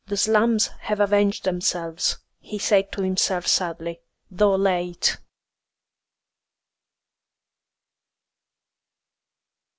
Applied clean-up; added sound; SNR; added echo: none; none; none; none.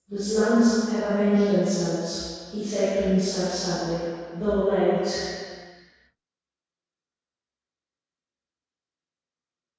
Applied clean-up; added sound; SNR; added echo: none; none; none; reverberation time 2.0 s.